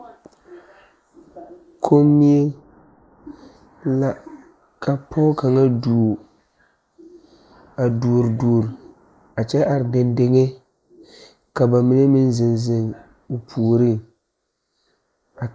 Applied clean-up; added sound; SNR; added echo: neural mask model Resemble Enhance denoiser.